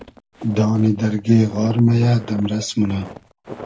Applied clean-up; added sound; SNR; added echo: none; Walk, footsteps; 18 dB; reverberation time 0.1 s.